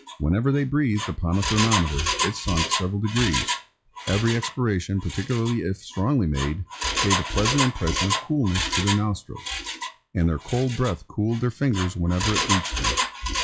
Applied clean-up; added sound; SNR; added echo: classical method log-MMSE.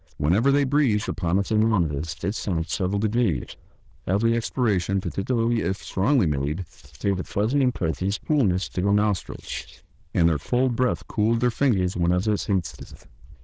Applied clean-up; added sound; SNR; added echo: neural diffusion model UNIVERSE++.